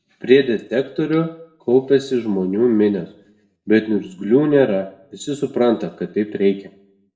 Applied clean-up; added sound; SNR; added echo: none; none; none; reverberation time 0.5 s.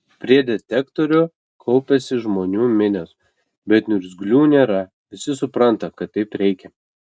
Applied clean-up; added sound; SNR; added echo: none; none; none; none.